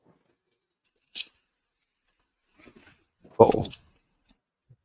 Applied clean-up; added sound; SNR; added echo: neural mask model RNNoise.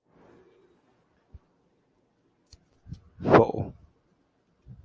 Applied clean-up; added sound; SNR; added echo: none; none; none; none.